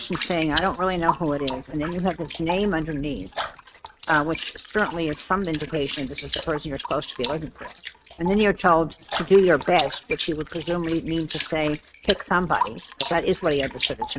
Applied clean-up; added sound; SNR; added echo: neural mask model RNNoise.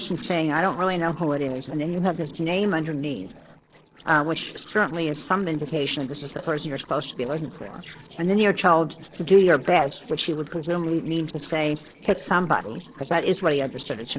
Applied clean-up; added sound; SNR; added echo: neural separator model SepFormer DNS4.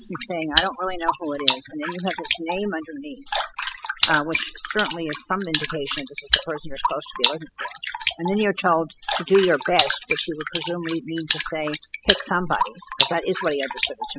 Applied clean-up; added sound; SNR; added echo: classical method spectral subtraction.